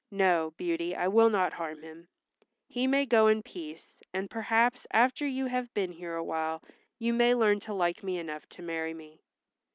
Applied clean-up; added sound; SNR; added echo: none; none; none; none.